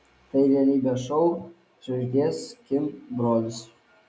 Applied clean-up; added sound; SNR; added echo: none; none; none; none.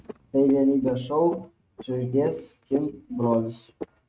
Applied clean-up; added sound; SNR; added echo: neural mask model RNNoise.